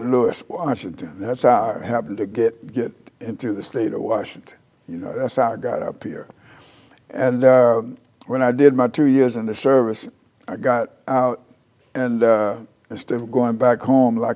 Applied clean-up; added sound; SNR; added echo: none; none; none; none.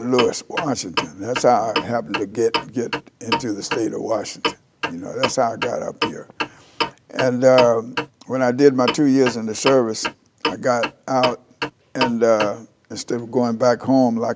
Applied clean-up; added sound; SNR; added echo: none; Clock; 7 dB; none.